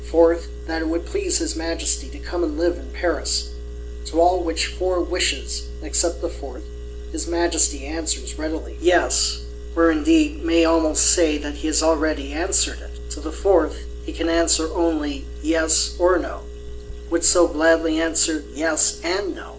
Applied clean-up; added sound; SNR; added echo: none; Engine; 10 dB; none.